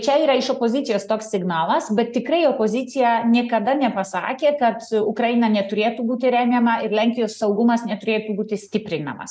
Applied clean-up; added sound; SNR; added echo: none; none; none; none.